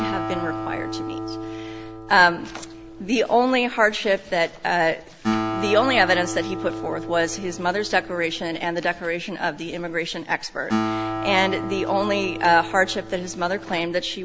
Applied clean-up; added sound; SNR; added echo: none; Acoustic guitar; 8 dB; none.